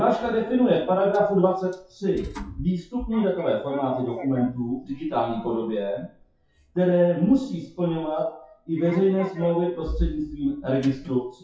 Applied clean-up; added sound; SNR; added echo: classical method WPE with log-MMSE.